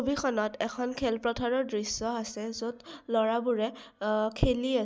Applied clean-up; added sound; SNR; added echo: none; none; none; none.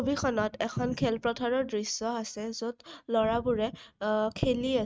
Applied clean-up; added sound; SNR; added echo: neural mask model RNNoise.